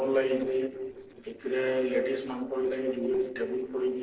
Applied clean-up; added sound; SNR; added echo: neural separator model SepFormer DNS4.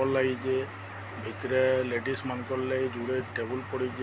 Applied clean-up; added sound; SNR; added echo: none; none; none; none.